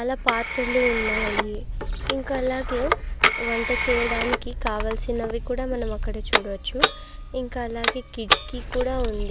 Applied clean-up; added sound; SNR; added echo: none; Telephone; -2 dB; none.